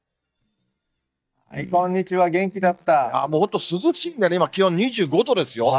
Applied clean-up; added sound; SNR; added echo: neural mask model DeepFilterNet 3.